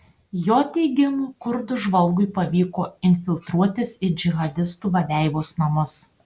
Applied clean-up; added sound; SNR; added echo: none; none; none; none.